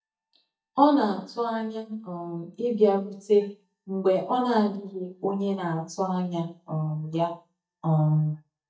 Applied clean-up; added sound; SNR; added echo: neural mask model DeepFilterNet 3.